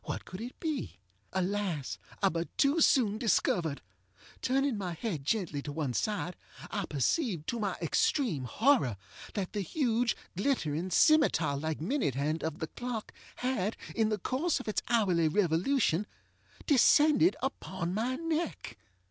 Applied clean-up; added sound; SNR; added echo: none; none; none; none.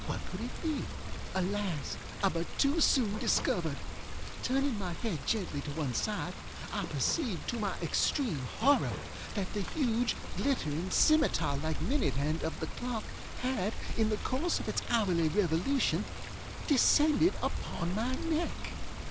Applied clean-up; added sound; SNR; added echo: none; Water; 3 dB; none.